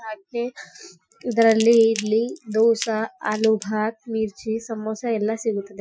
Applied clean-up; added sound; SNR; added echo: classical method Wiener filter.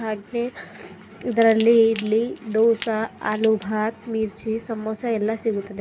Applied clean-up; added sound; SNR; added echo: none; Crackle / Crushing; 16 dB; none.